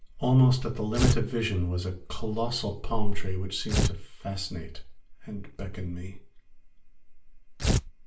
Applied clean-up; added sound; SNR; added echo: none; Tearing; -1 dB; reverberation time 0.3 s.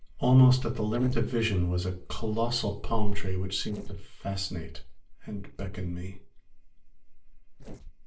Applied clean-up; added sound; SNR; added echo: neural separator model SepFormer DNS4.